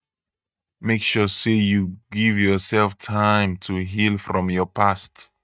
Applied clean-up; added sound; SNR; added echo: neural mask model DeepFilterNet 3.